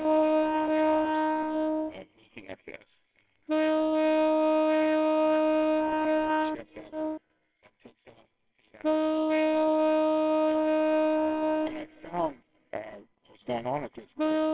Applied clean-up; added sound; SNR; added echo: neural separator model SepFormer WHAMR!.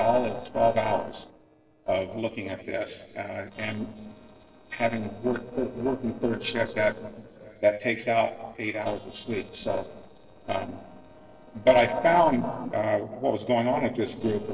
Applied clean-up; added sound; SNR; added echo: neural separator model SepFormer DNS4.